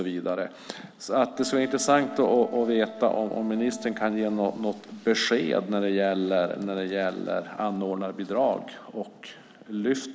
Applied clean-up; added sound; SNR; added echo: none; Wind instrument, woodwind instrument; 14 dB; none.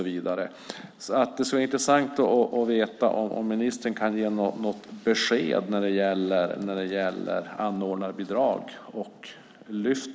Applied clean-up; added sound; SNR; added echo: none; none; none; none.